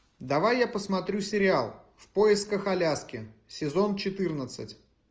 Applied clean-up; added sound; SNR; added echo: none; none; none; none.